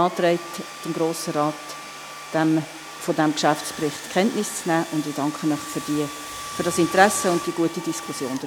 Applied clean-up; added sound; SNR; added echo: none; Domestic sounds, home sounds; 12 dB; none.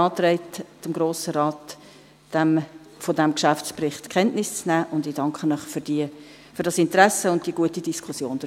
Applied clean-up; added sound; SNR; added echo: none; none; none; none.